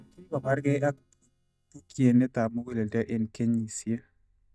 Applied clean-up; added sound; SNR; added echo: neural mask model DeepFilterNet 3.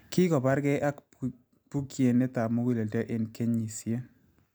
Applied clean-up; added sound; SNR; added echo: none; none; none; none.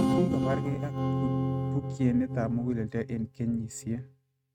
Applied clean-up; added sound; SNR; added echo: neural mask model RNNoise.